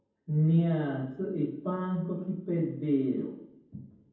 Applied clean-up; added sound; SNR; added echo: none; none; none; reverberation time 0.9 s.